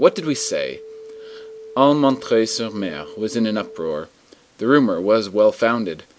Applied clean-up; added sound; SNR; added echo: none; Telephone; 19 dB; none.